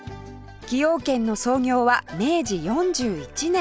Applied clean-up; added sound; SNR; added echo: none; none; none; none.